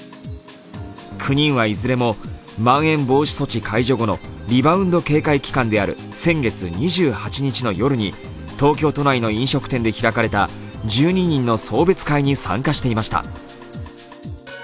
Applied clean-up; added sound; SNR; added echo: none; none; none; none.